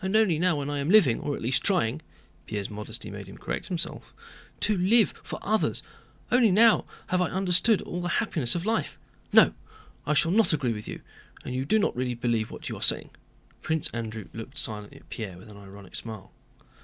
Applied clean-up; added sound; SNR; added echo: none; none; none; none.